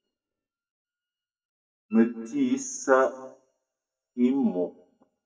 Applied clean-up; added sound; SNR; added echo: neural mask model DeepFilterNet 3.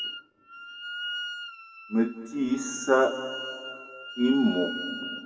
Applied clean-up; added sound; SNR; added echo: none; Wind instrument, woodwind instrument; 9 dB; reverberation time 1.9 s.